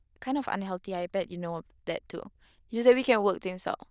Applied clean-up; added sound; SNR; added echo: neural diffusion model UNIVERSE++.